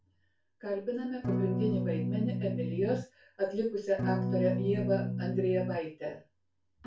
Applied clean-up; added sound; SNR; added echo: none; Electric guitar / Strum; -2 dB; reverberation time 0.2 s.